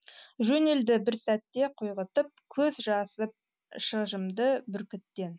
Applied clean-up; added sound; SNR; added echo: none; none; none; none.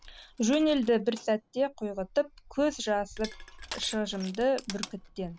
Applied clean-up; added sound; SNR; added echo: none; Crushing; 16 dB; none.